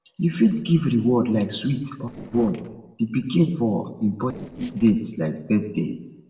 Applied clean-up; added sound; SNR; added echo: neural separator model SepFormer DNS4.